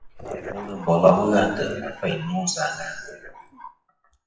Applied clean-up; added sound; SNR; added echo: classical method WPE with log-MMSE.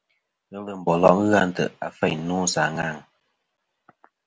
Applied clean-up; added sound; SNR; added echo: none; none; none; none.